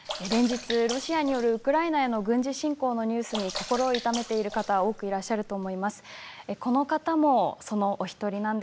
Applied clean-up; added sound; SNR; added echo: none; Sink (filling or washing) / Water / Splash, splatter; 12 dB; none.